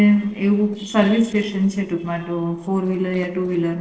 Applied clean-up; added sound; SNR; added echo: neural separator model SepFormer DNS4.